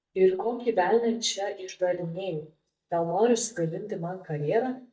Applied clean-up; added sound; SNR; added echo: neural mask model DeepFilterNet 3.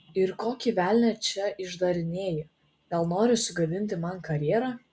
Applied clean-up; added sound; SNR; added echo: none; none; none; none.